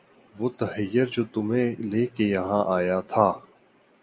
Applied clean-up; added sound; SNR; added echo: none; none; none; none.